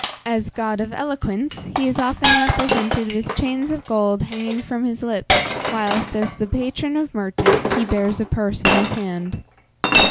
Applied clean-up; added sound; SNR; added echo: none; Chink, clink; 1 dB; none.